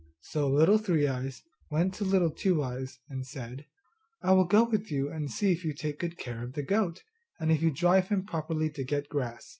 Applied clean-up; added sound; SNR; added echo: none; none; none; none.